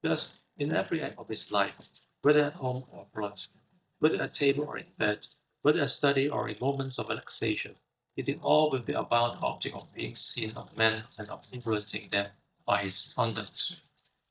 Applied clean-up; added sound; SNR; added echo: neural mask model DeepFilterNet 3.